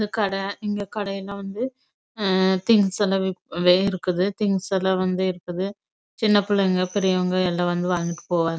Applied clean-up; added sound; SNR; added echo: none; none; none; none.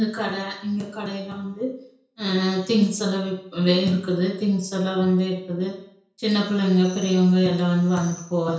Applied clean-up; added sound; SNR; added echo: none; none; none; reverberation time 0.5 s.